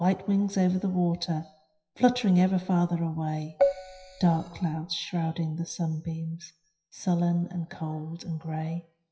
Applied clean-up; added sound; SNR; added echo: classical method WPE with log-MMSE.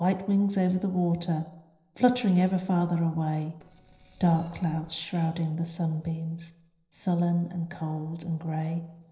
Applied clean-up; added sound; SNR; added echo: neural separator model SepFormer DNS4.